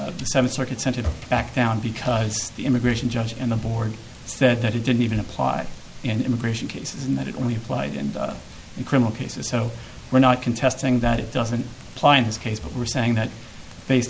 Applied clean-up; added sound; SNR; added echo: none; Crackle; 19 dB; none.